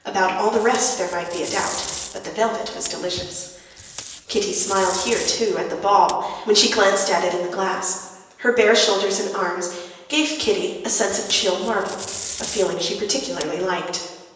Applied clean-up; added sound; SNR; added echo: none; Packing tape, duct tape; 13 dB; reverberation time 1.0 s.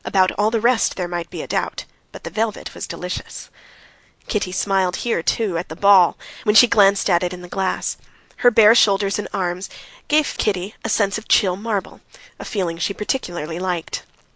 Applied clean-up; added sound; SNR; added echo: none; none; none; none.